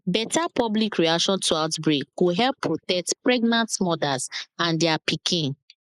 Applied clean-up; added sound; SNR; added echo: neural mask model Resemble Enhance denoiser.